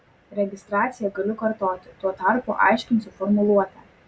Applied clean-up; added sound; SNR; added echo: none; none; none; none.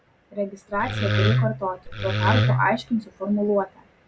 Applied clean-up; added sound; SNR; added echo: none; Wood; -3 dB; none.